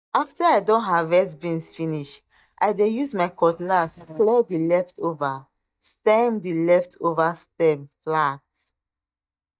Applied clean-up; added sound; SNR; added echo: neural mask model DeepFilterNet 3.